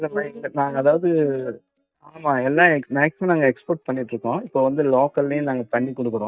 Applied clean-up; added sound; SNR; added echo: neural mask model DeepFilterNet 3.